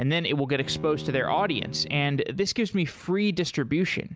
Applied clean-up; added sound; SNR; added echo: none; Bowed string instrument; 15 dB; none.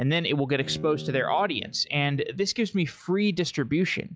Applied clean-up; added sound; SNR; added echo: classical method log-MMSE.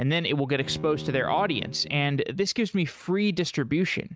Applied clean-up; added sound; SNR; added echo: neural mask model RNNoise.